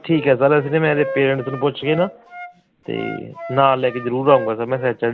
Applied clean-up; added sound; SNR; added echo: none; Wind instrument, woodwind instrument; 14 dB; none.